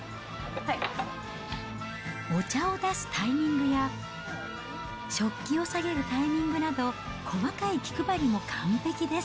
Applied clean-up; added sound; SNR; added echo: none; Alarm; 15 dB; none.